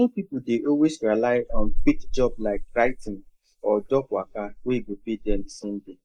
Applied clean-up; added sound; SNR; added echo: neural mask model Resemble Enhance denoiser.